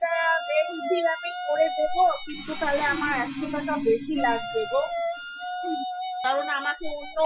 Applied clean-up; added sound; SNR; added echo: classical method Wiener filter.